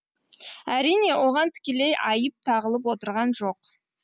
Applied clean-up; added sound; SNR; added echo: none; none; none; none.